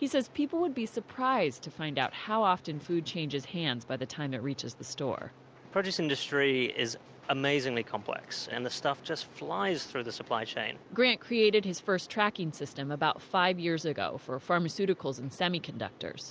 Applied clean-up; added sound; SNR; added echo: none; none; none; none.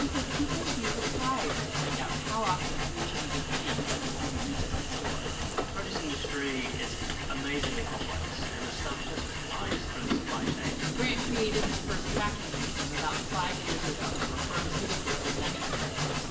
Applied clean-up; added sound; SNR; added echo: none; Train; -5 dB; reverberation time 0.8 s.